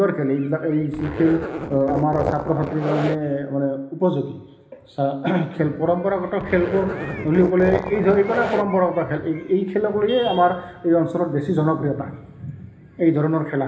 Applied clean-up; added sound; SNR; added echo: none; Zipper (clothing); 7 dB; reverberation time 1.1 s.